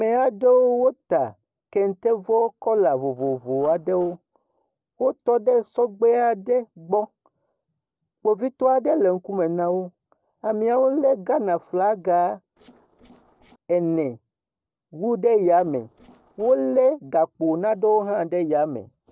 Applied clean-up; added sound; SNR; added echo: neural separator model SepFormer DNS4.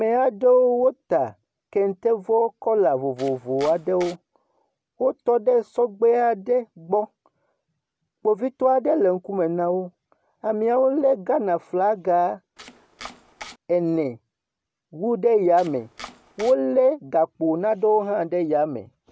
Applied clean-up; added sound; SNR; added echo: none; Domestic sounds, home sounds; 19 dB; none.